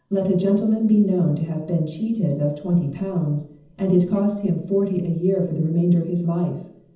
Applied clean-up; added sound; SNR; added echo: none; none; none; reverberation time 0.8 s.